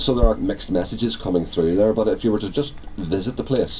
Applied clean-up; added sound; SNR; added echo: none; Chewing, mastication; 7 dB; reverberation time 0.2 s.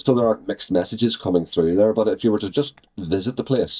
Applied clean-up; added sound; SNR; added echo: neural mask model DeepFilterNet 3.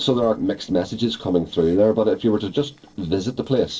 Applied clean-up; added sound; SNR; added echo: neural separator model SepFormer DNS4.